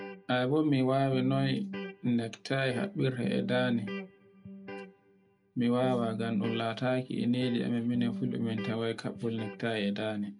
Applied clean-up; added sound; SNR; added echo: none; Electric guitar; 11 dB; none.